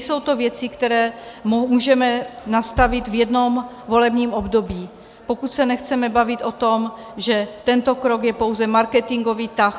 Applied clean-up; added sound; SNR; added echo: none; none; none; none.